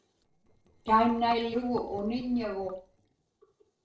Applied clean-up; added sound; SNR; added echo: neural separator model SepFormer DNS4.